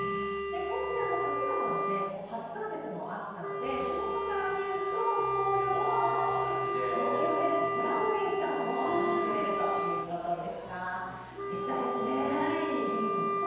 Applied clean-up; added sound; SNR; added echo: none; Wind instrument, woodwind instrument; 0 dB; reverberation time 1.2 s.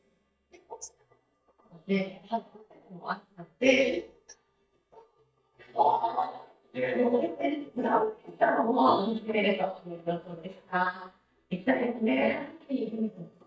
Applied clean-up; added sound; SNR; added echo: neural mask model DeepFilterNet 3.